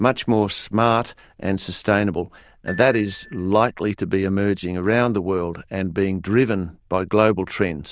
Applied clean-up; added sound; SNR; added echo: neural diffusion model UNIVERSE++.